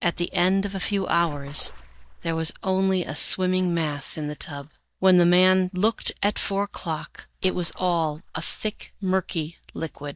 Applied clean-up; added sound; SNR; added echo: neural mask model DeepFilterNet 3.